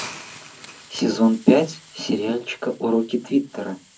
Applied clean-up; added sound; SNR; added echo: none; Hiss; 20 dB; reverberation time 0.4 s.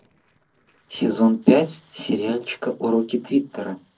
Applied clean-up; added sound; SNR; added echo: neural separator model SepFormer DNS4.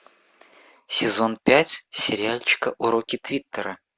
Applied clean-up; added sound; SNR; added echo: none; none; none; none.